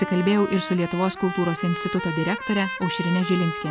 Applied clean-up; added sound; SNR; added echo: none; Trumpet; 8 dB; none.